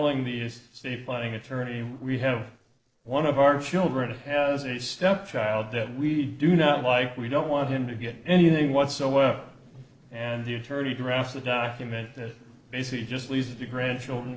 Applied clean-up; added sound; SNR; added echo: neural separator model SepFormer DNS4.